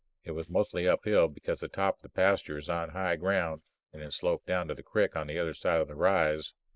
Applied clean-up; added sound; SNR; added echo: neural mask model Resemble Enhance denoiser.